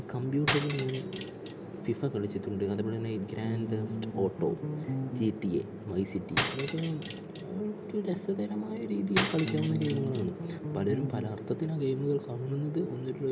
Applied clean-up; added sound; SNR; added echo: none; Bass guitar + Cutlery, silverware; 1 dB; none.